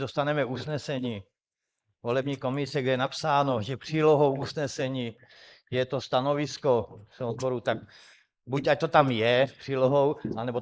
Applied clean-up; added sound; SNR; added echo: neural mask model Resemble Enhance denoiser.